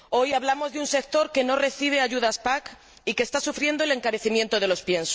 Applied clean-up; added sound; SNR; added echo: none; none; none; none.